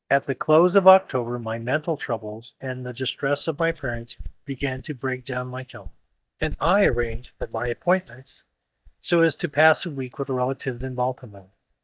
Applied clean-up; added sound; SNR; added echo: neural mask model DeepFilterNet 3.